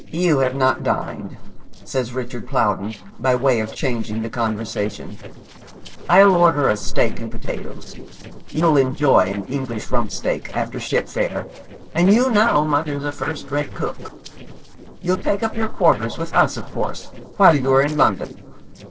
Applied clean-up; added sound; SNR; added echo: neural separator model SepFormer DNS4.